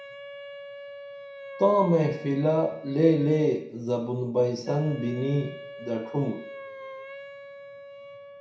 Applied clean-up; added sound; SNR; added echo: none; Wind instrument, woodwind instrument; 15 dB; reverberation time 0.5 s.